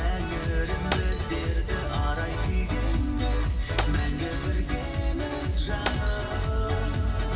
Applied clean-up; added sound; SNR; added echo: none; Shatter; 15 dB; reverberation time 2.6 s.